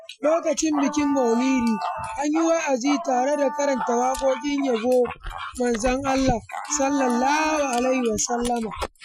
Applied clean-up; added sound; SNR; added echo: classical method Wiener filter.